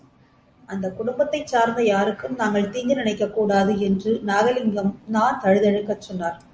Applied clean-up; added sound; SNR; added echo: none; none; none; none.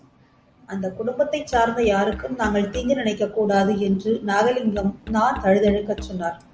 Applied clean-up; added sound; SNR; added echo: none; Musical instrument; 16 dB; none.